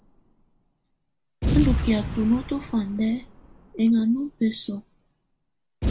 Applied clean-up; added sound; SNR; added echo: none; Boom; 4 dB; none.